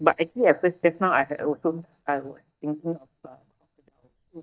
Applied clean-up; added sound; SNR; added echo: neural mask model DeepFilterNet 3.